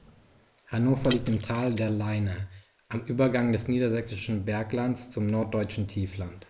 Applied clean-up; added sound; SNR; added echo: neural mask model Resemble Enhance denoiser.